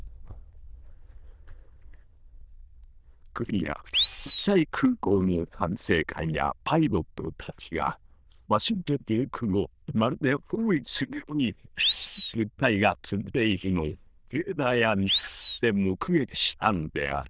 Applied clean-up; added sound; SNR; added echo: neural diffusion model UNIVERSE++.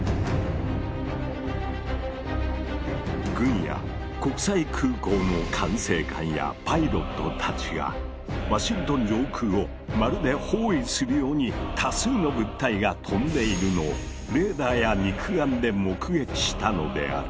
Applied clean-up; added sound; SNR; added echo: none; none; none; none.